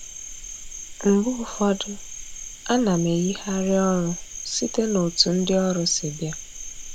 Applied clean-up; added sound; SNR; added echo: none; Cricket; 12 dB; none.